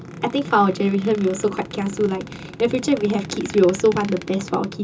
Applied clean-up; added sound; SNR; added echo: none; Squeak; 19 dB; reverberation time 0.2 s.